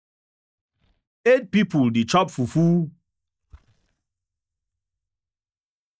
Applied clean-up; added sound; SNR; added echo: neural mask model DeepFilterNet 3.